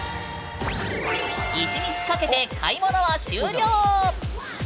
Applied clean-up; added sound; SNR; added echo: none; none; none; none.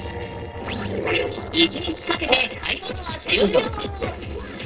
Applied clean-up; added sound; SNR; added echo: neural separator model SepFormer DNS4.